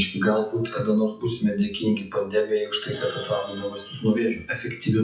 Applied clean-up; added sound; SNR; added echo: classical method WPE with log-MMSE.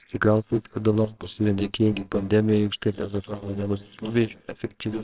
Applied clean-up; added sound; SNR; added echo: neural separator model SepFormer WHAMR!.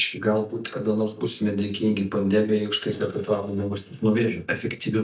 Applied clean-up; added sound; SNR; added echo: neural mask model DeepFilterNet 3.